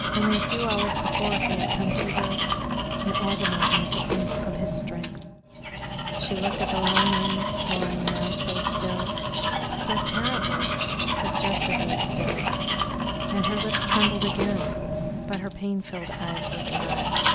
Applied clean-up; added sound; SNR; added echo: none; Domestic sounds, home sounds; -5 dB; none.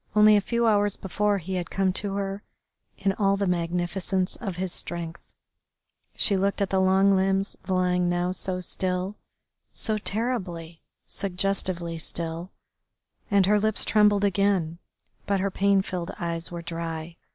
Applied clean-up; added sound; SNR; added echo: none; none; none; none.